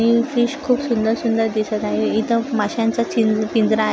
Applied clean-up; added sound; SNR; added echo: none; none; none; none.